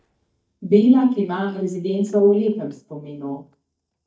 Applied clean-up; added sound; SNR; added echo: neural mask model DeepFilterNet 3.